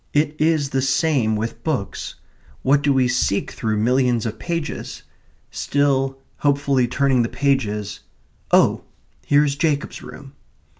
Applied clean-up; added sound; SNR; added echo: none; none; none; none.